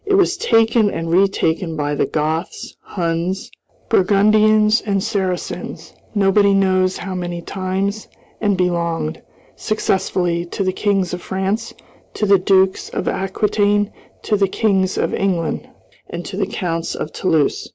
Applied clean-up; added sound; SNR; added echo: none; none; none; none.